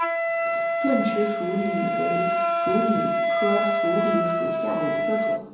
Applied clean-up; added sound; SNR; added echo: none; Wind instrument, woodwind instrument; -3 dB; reverberation time 1.0 s.